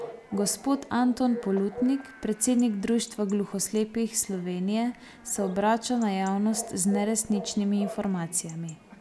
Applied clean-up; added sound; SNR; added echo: none; Bark / Chatter / Chirp, tweet / Livestock, farm animals, working animals; 16 dB; none.